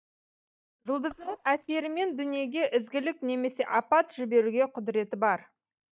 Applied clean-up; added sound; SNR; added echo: neural mask model DeepFilterNet 3.